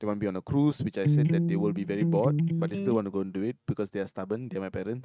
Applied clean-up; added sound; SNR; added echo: neural mask model RNNoise.